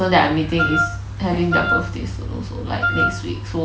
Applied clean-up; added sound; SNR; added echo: none; Wind instrument, woodwind instrument; 1 dB; none.